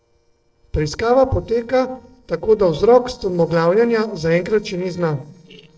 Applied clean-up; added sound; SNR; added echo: neural separator model SepFormer DNS4.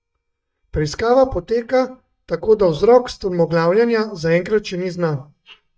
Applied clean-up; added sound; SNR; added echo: neural mask model DeepFilterNet 3.